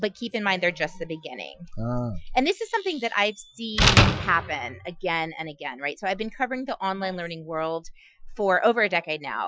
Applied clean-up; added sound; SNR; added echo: classical method Wiener filter.